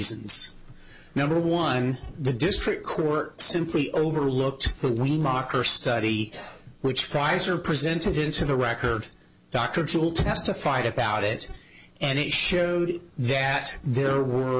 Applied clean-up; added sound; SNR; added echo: none; none; none; none.